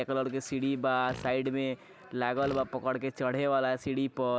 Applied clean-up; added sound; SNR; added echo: none; Fart; 15 dB; none.